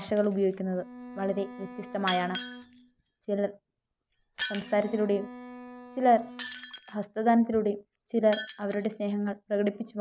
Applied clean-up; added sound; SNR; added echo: none; Bowed string instrument + Shatter; 12 dB; none.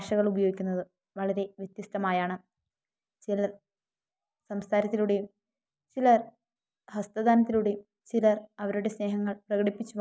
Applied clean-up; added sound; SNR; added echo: none; none; none; none.